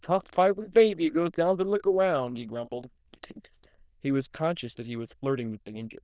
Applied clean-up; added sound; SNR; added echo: neural diffusion model UNIVERSE++.